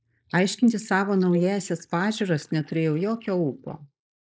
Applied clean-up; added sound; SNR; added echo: neural mask model Resemble Enhance denoiser.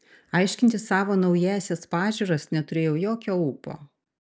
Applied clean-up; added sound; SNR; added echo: none; none; none; none.